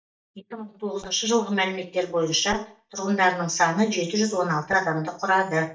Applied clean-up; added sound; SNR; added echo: neural mask model DeepFilterNet 3.